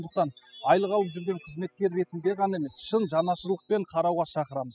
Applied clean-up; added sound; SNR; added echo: classical method spectral subtraction.